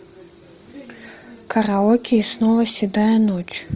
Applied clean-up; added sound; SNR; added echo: none; none; none; none.